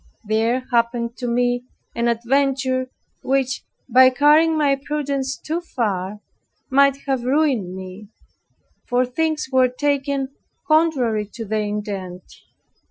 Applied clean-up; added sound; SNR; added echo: classical method Wiener filter.